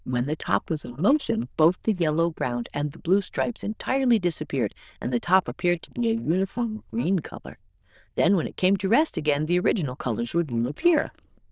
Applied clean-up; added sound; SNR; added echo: neural diffusion model UNIVERSE++.